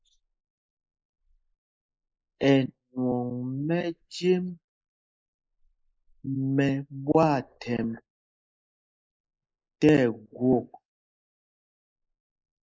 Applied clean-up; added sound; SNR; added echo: neural mask model Resemble Enhance denoiser.